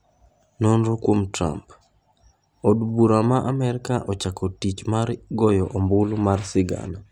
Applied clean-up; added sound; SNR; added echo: none; none; none; none.